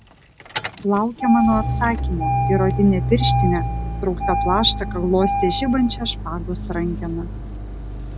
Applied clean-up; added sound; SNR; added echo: none; Engine starting; 2 dB; none.